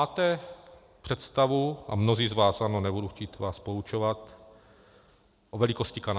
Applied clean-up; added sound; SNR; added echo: none; none; none; none.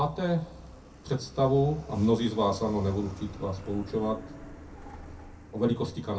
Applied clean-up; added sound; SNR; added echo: none; Truck; 16 dB; reverberation time 0.3 s.